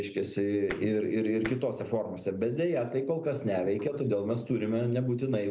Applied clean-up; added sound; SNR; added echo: none; Tap; 14 dB; none.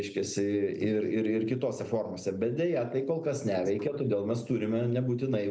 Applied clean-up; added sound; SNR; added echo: none; none; none; none.